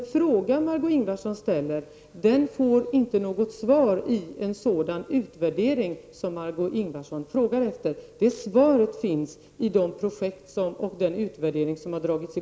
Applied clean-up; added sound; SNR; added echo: none; none; none; none.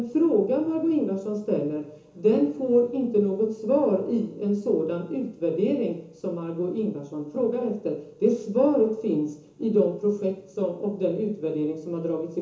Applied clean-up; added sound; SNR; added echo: none; none; none; reverberation time 0.8 s.